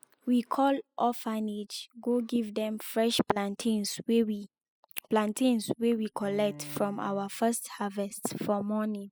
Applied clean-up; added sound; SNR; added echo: classical method spectral subtraction.